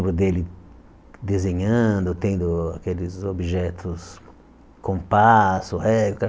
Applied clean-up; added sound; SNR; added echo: none; none; none; none.